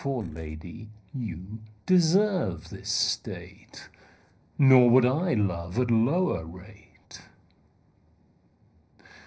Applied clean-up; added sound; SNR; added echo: neural separator model SepFormer DNS4.